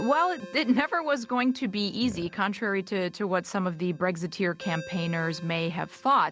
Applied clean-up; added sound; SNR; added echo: none; Ringtone; 20 dB; none.